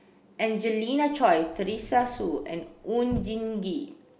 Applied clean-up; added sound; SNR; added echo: none; Sliding door / Slam / Wood; 15 dB; none.